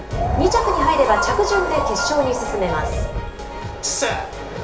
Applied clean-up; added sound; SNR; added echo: none; Wind; 3 dB; reverberation time 0.4 s.